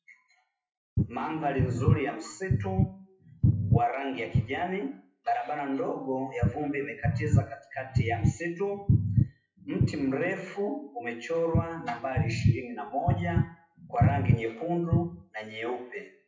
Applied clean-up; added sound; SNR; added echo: classical method WPE with log-MMSE.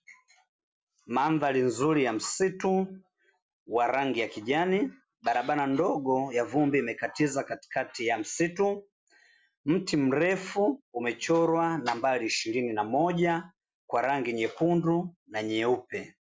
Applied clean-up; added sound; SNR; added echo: none; none; none; none.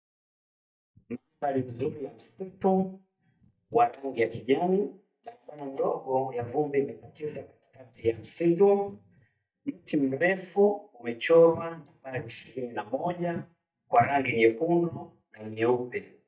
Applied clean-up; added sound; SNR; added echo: neural mask model DeepFilterNet 3.